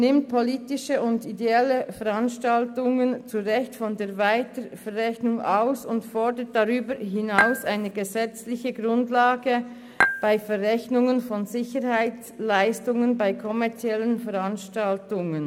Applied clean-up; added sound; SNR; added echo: none; Dishes, pots, and pans / Chink, clink; 0 dB; none.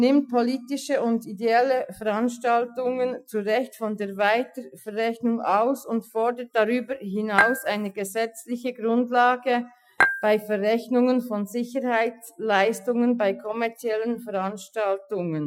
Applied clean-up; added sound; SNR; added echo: classical method Wiener filter.